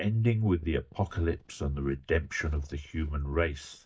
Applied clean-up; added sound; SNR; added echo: neural mask model DeepFilterNet 3.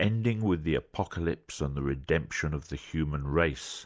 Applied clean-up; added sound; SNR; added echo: none; none; none; none.